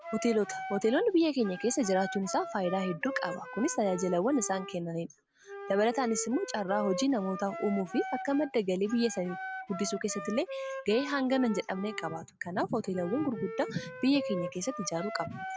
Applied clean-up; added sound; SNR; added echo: none; Wind instrument, woodwind instrument; 10 dB; none.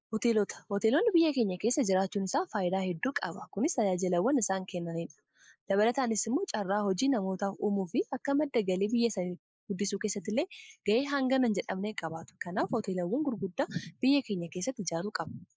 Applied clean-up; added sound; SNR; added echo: neural mask model Resemble Enhance denoiser.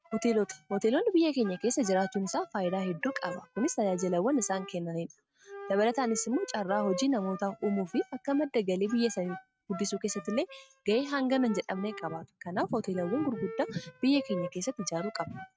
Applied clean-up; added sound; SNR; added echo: neural mask model RNNoise.